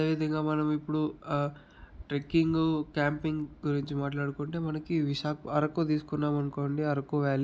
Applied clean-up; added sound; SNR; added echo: none; none; none; none.